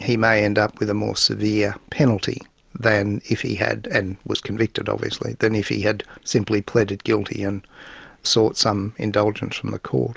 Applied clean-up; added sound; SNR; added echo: none; none; none; none.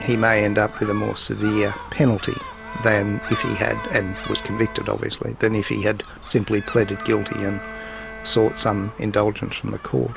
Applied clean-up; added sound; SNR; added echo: none; Bowed string instrument + Gull, seagull; 12 dB; none.